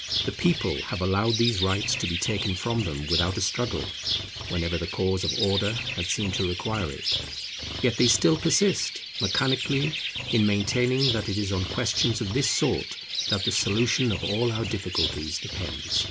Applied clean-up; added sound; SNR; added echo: none; Bird; 4 dB; none.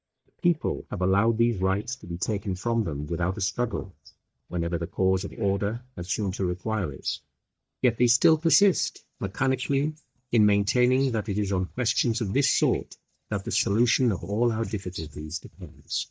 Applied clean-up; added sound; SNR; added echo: neural mask model DeepFilterNet 3.